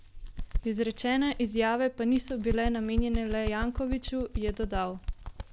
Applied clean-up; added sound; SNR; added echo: none; Bird; 5 dB; none.